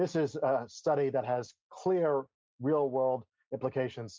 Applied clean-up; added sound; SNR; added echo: none; none; none; none.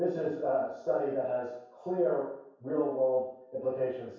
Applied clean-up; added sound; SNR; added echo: none; none; none; reverberation time 0.7 s.